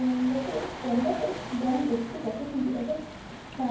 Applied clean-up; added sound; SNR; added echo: none; Waves, surf; 11 dB; reverberation time 0.9 s.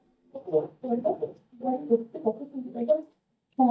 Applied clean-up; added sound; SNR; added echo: neural mask model DeepFilterNet 3.